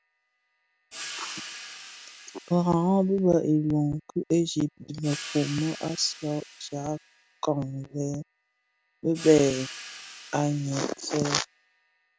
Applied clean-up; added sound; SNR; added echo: none; Cymbal; 16 dB; none.